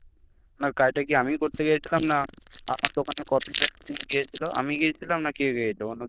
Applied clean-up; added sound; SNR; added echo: neural diffusion model UNIVERSE++.